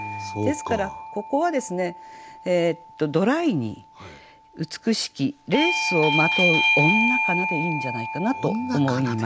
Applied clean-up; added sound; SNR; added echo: none; Bell / Doorbell; 3 dB; none.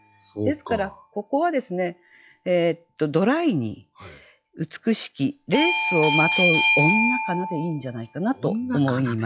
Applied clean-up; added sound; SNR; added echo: classical method log-MMSE.